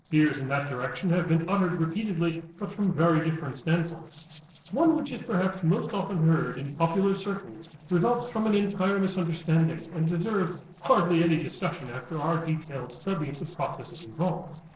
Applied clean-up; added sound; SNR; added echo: neural separator model SepFormer DNS4.